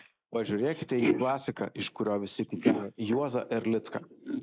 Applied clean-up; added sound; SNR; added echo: neural mask model Resemble Enhance denoiser.